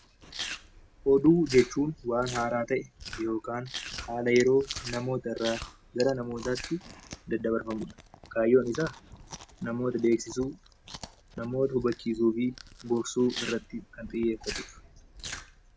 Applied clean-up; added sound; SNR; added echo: none; Chewing, mastication; 14 dB; none.